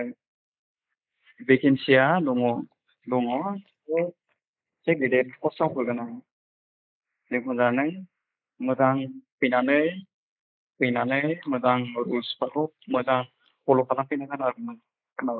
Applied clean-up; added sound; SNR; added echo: neural mask model Resemble Enhance denoiser.